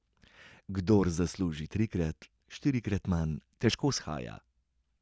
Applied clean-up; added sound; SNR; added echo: none; none; none; none.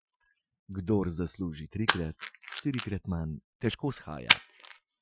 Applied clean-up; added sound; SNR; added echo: classical method Wiener filter.